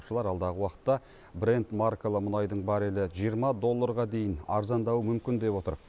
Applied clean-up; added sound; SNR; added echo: none; none; none; none.